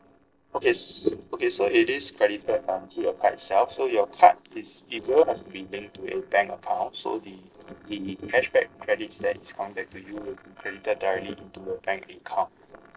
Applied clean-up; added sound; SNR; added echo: neural separator model SepFormer DNS4.